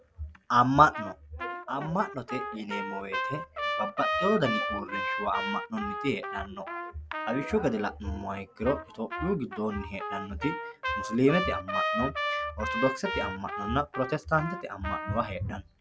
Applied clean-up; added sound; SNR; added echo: none; Trumpet; 5 dB; none.